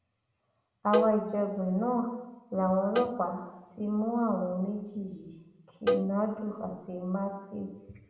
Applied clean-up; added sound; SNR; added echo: none; Cowbell; 4 dB; reverberation time 1.0 s.